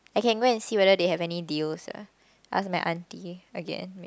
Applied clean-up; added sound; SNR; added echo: none; none; none; none.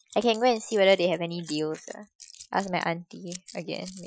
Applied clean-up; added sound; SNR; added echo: classical method Wiener filter.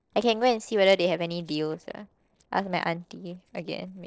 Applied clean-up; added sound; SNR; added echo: neural separator model SepFormer DNS4.